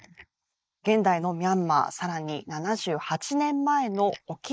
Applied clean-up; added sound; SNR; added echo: neural mask model Resemble Enhance denoiser.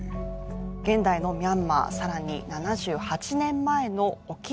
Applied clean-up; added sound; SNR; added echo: none; none; none; none.